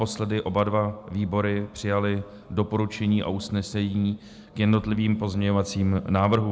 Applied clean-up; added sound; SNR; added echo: none; none; none; none.